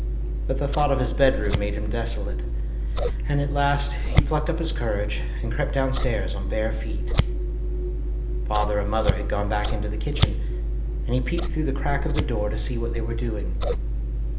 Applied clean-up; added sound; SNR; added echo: none; Scissors; -4 dB; reverberation time 0.8 s.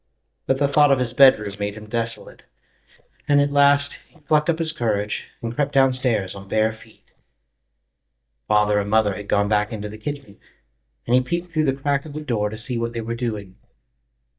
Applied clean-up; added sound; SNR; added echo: neural mask model DeepFilterNet 3.